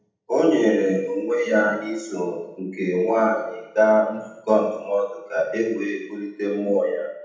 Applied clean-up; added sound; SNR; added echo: none; none; none; reverberation time 0.8 s.